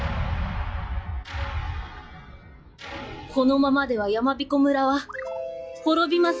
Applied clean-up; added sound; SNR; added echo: classical method log-MMSE.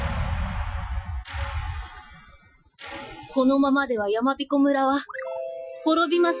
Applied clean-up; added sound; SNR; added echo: classical method Wiener filter.